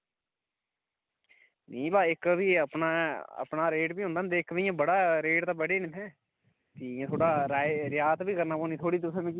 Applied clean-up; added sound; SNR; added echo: none; none; none; none.